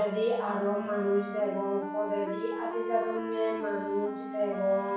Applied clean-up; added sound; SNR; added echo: none; Wind instrument, woodwind instrument; 8 dB; reverberation time 0.7 s.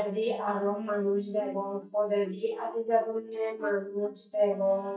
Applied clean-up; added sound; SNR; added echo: neural mask model DeepFilterNet 3.